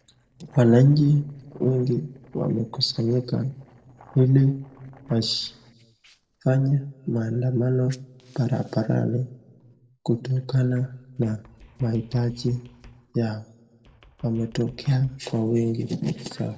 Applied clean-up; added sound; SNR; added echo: neural separator model SepFormer DNS4.